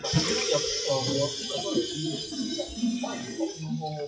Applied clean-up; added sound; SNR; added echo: classical method WPE with log-MMSE.